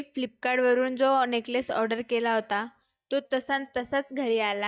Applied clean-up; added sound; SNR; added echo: neural mask model DeepFilterNet 3.